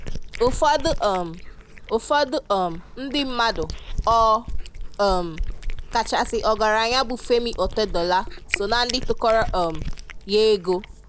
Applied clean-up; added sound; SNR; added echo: none; Cat; 7 dB; none.